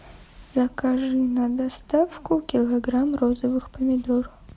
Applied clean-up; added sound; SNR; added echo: none; none; none; none.